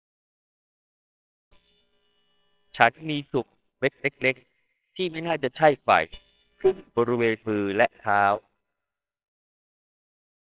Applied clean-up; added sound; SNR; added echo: neural separator model SepFormer WHAMR!.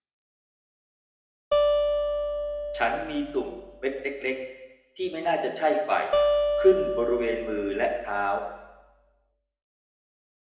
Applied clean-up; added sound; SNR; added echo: none; Acoustic guitar; -1 dB; reverberation time 0.9 s.